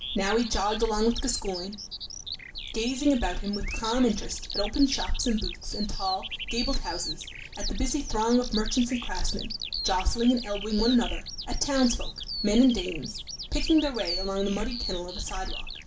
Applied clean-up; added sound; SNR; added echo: none; Bird vocalization, bird call, bird song; 10 dB; reverberation time 0.2 s.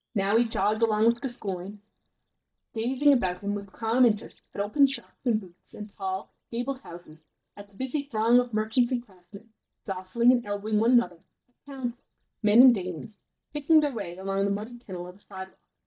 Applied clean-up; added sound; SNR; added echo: neural mask model DeepFilterNet 3.